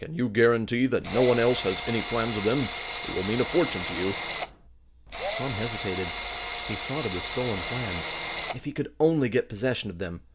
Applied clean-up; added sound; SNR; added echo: none; Drill; 4 dB; none.